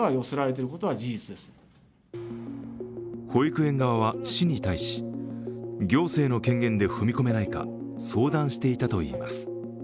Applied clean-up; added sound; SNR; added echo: none; none; none; none.